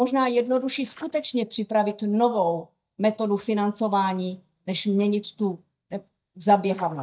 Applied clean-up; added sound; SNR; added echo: neural mask model DeepFilterNet 3.